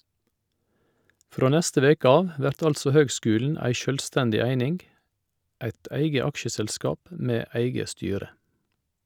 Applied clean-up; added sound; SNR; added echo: none; none; none; none.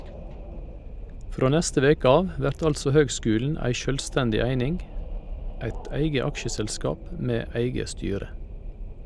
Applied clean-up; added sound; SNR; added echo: none; Wind; 9 dB; none.